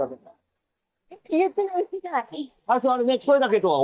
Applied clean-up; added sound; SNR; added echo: neural mask model DeepFilterNet 3.